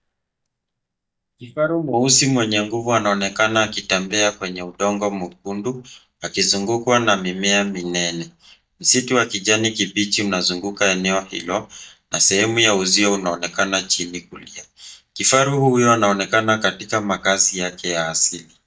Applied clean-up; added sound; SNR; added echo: neural mask model DeepFilterNet 3.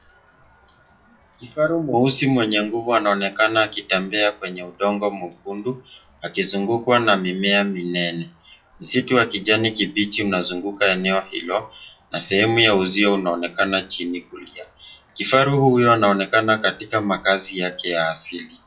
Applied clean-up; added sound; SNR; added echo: classical method WPE with log-MMSE.